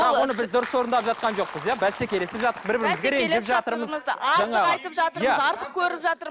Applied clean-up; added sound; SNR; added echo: none; none; none; none.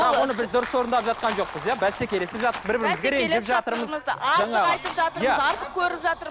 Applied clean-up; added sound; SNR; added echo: none; Sliding door + Rattle; 17 dB; none.